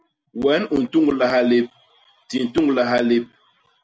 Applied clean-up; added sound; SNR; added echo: none; none; none; none.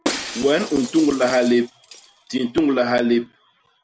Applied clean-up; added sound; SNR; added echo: none; Shatter; 11 dB; none.